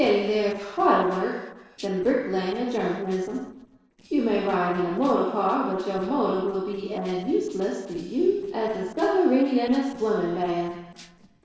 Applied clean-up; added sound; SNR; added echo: neural separator model SepFormer DNS4.